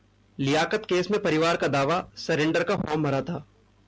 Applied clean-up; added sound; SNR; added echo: none; none; none; none.